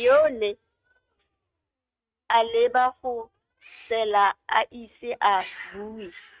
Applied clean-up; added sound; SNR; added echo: neural mask model RNNoise.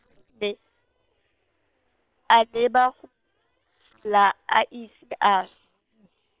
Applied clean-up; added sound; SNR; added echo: neural separator model SepFormer WHAM!.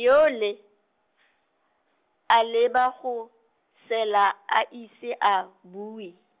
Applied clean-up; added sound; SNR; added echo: none; none; none; none.